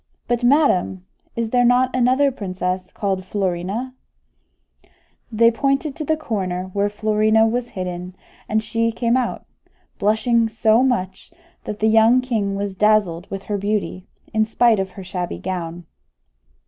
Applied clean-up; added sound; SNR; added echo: none; none; none; none.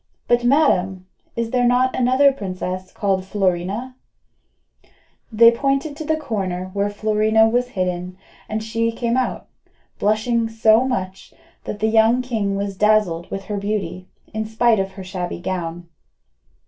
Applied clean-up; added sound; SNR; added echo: none; none; none; reverberation time 0.2 s.